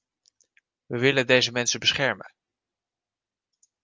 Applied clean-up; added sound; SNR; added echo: none; none; none; none.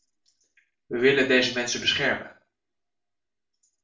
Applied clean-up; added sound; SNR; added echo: none; none; none; reverberation time 0.4 s.